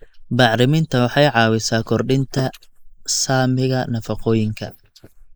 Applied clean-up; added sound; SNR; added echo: neural mask model Resemble Enhance denoiser.